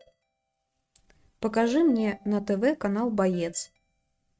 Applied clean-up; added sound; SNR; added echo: neural mask model RNNoise.